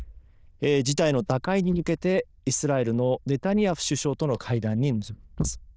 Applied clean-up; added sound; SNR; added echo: neural diffusion model UNIVERSE++.